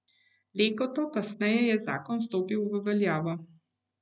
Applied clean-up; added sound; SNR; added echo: none; none; none; none.